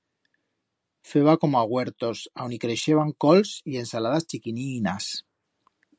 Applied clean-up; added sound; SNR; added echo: none; none; none; none.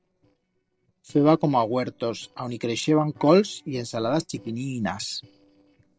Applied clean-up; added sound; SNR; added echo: neural separator model SepFormer DNS4.